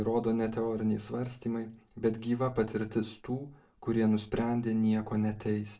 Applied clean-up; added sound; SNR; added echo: none; none; none; reverberation time 0.2 s.